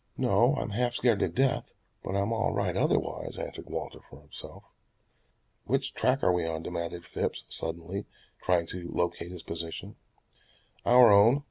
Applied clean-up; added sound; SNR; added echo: none; none; none; none.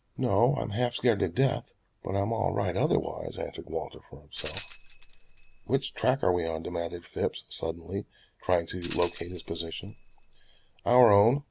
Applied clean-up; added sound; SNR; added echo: none; Tambourine; 18 dB; none.